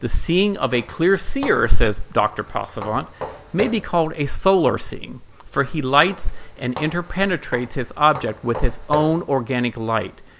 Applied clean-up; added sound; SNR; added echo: none; Walk, footsteps; 17 dB; none.